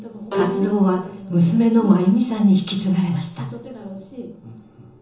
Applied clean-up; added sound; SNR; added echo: none; Bowed string instrument; 11 dB; reverberation time 0.6 s.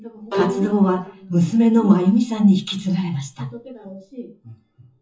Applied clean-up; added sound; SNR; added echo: classical method WPE with log-MMSE.